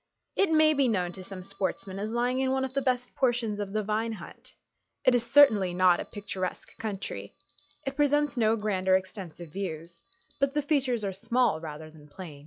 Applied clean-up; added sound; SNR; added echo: classical method log-MMSE.